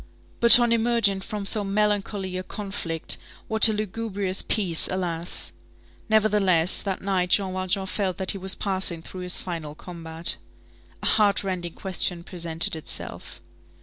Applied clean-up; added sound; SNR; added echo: none; none; none; none.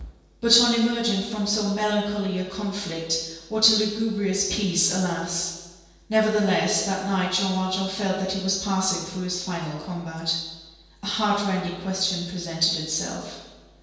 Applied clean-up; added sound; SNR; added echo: none; none; none; reverberation time 1.2 s.